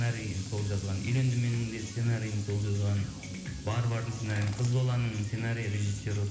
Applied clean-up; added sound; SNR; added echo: none; Tools; 16 dB; reverberation time 1.0 s.